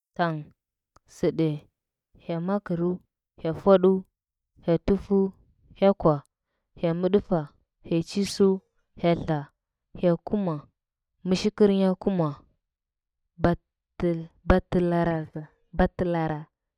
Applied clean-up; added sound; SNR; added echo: neural mask model DeepFilterNet 3.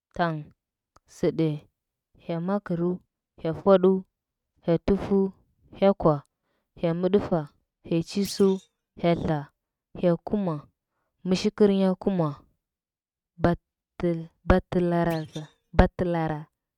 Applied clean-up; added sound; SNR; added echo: neural mask model RNNoise.